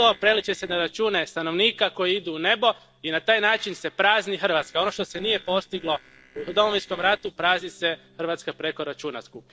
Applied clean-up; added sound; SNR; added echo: neural separator model SepFormer DNS4.